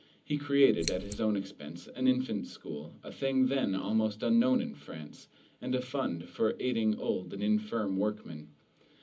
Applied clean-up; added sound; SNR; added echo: none; Scissors; 7 dB; reverberation time 0.4 s.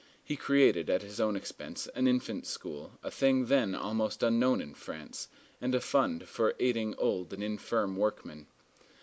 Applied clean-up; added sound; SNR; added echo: none; none; none; none.